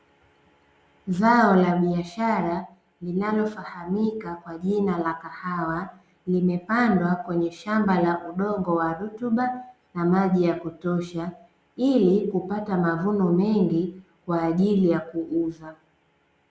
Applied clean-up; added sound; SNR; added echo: none; none; none; none.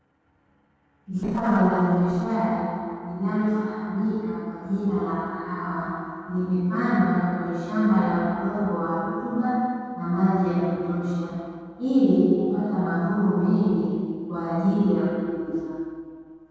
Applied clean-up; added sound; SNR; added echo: neural separator model SepFormer DNS4.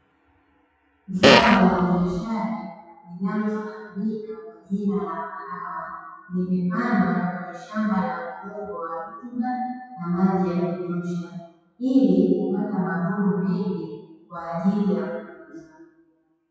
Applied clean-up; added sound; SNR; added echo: classical method WPE with log-MMSE.